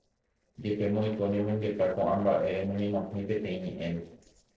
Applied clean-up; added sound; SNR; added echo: neural separator model SepFormer DNS4.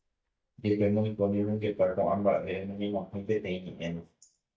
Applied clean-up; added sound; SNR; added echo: neural mask model DeepFilterNet 3.